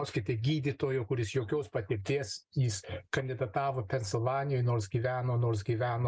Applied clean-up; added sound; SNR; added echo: none; none; none; none.